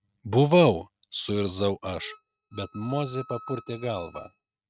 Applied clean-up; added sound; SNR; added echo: neural mask model RNNoise.